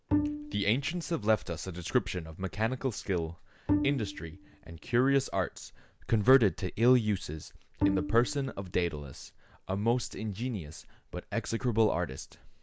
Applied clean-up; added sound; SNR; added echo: none; Bowed string instrument; 4 dB; none.